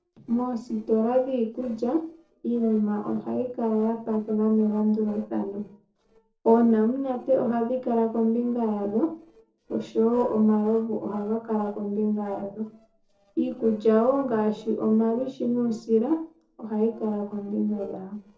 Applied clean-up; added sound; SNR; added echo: neural separator model SepFormer DNS4.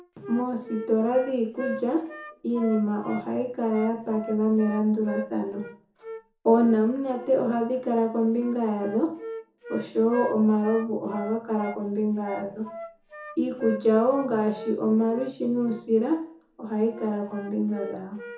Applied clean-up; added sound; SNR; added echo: none; Wind instrument, woodwind instrument; 15 dB; reverberation time 0.6 s.